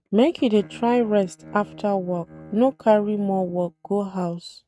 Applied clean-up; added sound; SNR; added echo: neural mask model RNNoise.